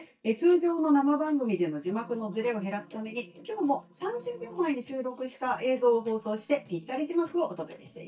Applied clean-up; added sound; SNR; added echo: neural mask model DeepFilterNet 3.